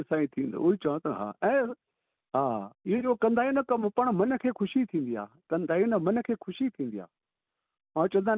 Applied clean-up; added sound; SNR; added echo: none; none; none; none.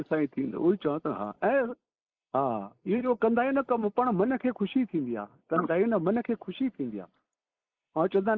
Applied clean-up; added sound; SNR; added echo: neural mask model Resemble Enhance denoiser.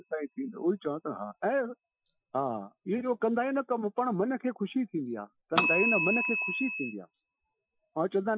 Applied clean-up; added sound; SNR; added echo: classical method Wiener filter.